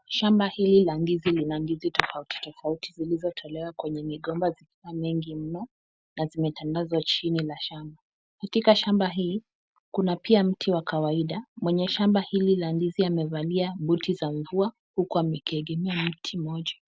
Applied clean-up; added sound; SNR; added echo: none; none; none; none.